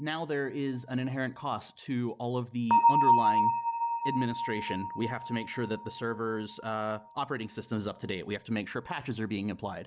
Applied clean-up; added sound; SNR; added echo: none; Bell; -1 dB; none.